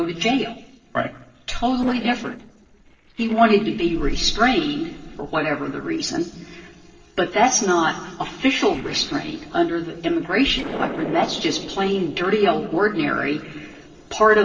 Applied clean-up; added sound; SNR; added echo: neural separator model SepFormer DNS4.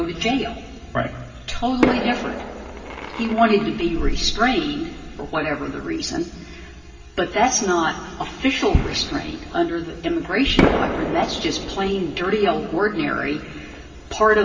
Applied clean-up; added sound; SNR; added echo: none; Fireworks; 7 dB; reverberation time 2.0 s.